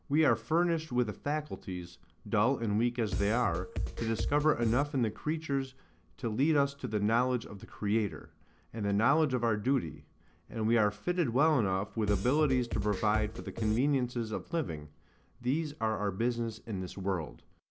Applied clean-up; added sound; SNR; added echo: none; Drum kit; 4 dB; none.